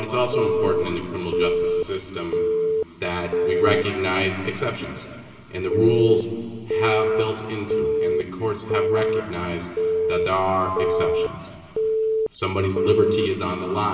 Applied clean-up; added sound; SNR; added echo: none; Telephone; -2 dB; reverberation time 2.8 s.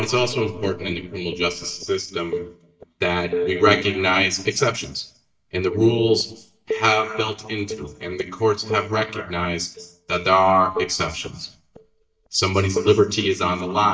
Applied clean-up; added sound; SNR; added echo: neural mask model DeepFilterNet 3.